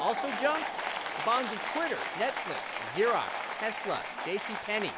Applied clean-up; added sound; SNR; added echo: none; Applause / Crowd; 2 dB; none.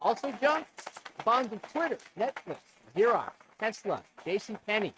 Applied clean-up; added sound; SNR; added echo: neural mask model RNNoise.